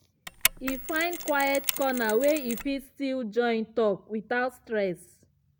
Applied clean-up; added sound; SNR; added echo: none; Mechanisms; 5 dB; none.